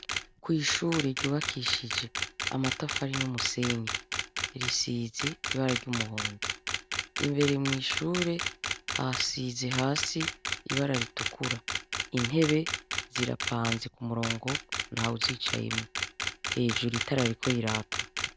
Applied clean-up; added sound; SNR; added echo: none; Camera; 3 dB; none.